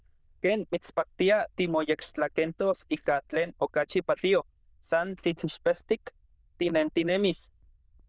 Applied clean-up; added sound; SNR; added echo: neural diffusion model UNIVERSE++.